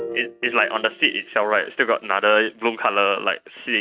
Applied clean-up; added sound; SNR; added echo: neural mask model RNNoise.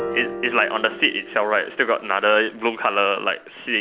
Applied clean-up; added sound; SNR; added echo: none; Piano; 13 dB; none.